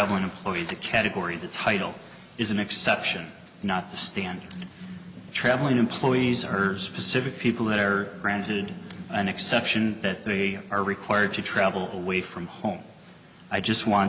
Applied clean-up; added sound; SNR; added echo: none; none; none; none.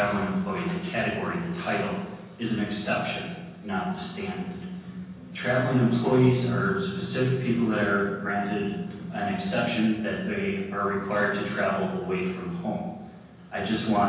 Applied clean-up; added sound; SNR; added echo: none; none; none; reverberation time 1.1 s.